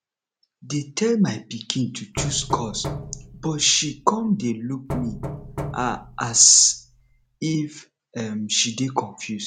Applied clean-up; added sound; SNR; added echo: none; Knock; 10 dB; none.